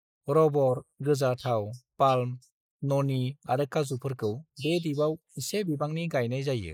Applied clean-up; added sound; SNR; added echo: neural mask model Resemble Enhance denoiser.